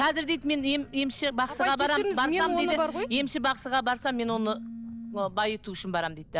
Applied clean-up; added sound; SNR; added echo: none; Telephone; 16 dB; none.